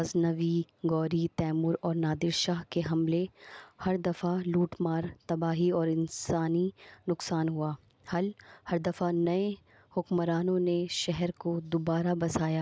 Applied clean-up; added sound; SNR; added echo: none; none; none; none.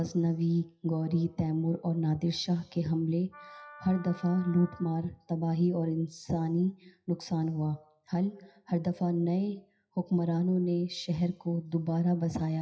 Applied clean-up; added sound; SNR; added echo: classical method WPE with log-MMSE.